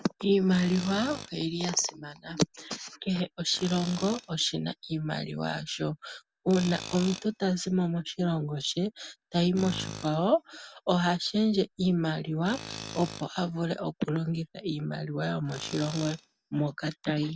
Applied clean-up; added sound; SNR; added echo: none; Tools; 16 dB; none.